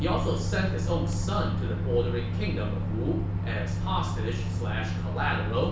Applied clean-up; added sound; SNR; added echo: none; Microwave oven; -3 dB; reverberation time 0.6 s.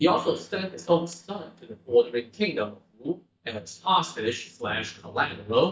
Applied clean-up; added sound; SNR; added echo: neural mask model DeepFilterNet 3.